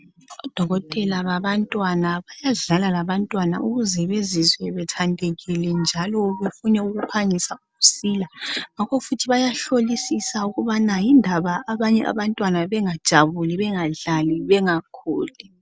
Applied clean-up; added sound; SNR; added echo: none; none; none; none.